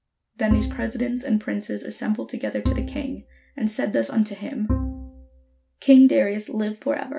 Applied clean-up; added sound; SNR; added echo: none; Bowed string instrument; 6 dB; none.